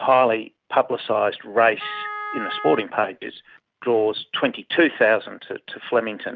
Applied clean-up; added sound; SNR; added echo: none; Wind instrument, woodwind instrument; 12 dB; none.